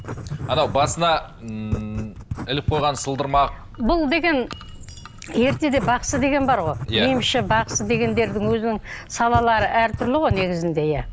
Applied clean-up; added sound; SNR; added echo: none; Writing; 9 dB; none.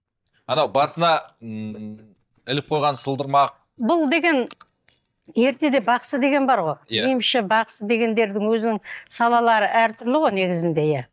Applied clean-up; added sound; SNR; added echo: neural mask model DeepFilterNet 3.